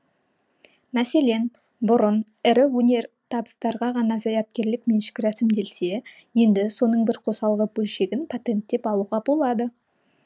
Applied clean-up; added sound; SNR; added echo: none; none; none; none.